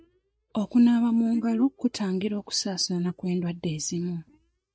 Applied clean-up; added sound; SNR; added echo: neural mask model DeepFilterNet 3.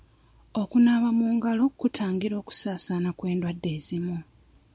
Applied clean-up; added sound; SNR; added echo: none; none; none; none.